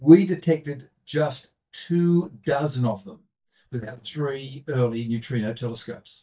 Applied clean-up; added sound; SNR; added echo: neural mask model DeepFilterNet 3.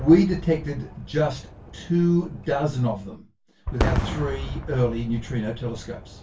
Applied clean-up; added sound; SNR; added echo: none; Fireworks; 8 dB; reverberation time 0.2 s.